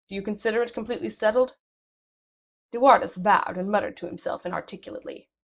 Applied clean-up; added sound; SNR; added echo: neural mask model Resemble Enhance denoiser.